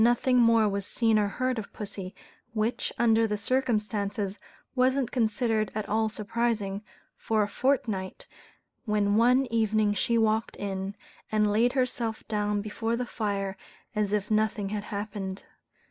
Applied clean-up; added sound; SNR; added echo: neural mask model Resemble Enhance denoiser.